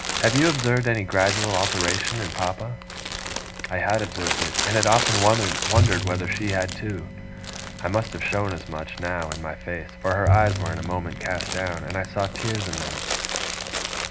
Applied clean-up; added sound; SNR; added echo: none; Crumpling, crinkling + Bowed string instrument; 3 dB; none.